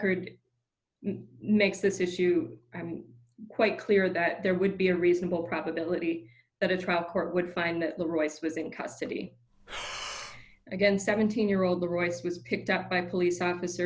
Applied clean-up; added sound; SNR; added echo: none; Breathing; 12 dB; none.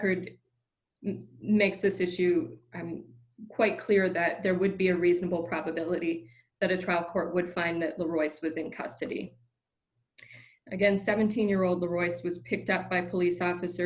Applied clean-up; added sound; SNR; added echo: none; none; none; none.